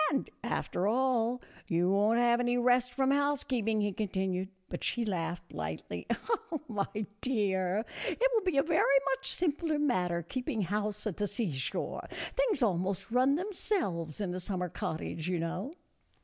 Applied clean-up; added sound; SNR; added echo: none; none; none; none.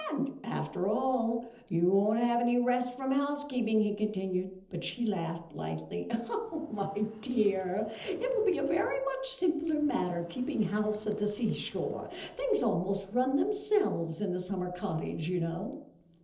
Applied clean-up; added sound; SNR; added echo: neural separator model SepFormer DNS4.